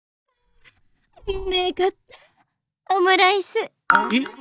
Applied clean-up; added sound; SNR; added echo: neural mask model DeepFilterNet 3.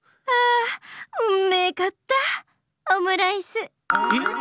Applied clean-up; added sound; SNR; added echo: none; none; none; none.